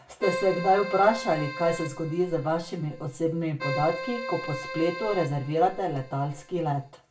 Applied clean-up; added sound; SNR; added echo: none; Keyboard (musical); 10 dB; reverberation time 0.2 s.